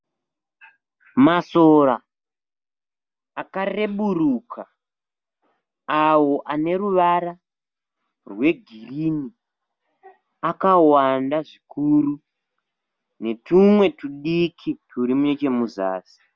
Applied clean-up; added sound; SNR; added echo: none; none; none; none.